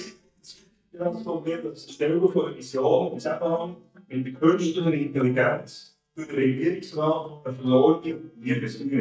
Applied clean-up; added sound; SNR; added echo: neural mask model DeepFilterNet 3.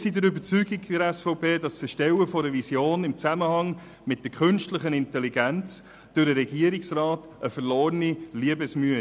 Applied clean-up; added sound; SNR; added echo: none; none; none; none.